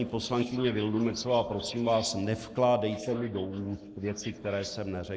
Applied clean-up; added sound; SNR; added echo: neural mask model Resemble Enhance denoiser.